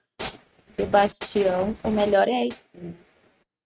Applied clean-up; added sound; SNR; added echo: neural mask model RNNoise.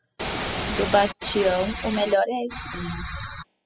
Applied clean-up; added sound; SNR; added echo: classical method spectral subtraction.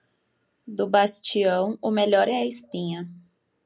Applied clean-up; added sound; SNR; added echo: none; none; none; none.